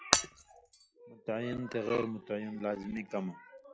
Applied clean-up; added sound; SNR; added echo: classical method log-MMSE.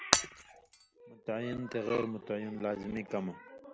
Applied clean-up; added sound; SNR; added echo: none; Shatter; -3 dB; none.